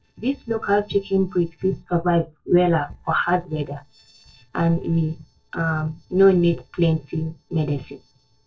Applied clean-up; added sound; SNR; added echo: neural separator model SepFormer DNS4.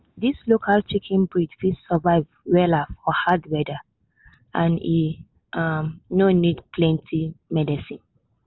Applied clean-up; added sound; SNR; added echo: none; none; none; none.